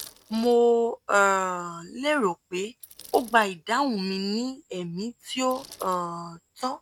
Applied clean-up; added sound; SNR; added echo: neural mask model RNNoise.